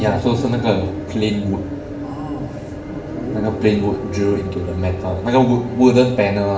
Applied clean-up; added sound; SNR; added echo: none; Siren / Dog; 17 dB; reverberation time 0.5 s.